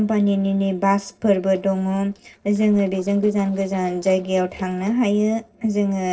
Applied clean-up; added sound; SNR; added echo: neural separator model SepFormer DNS4.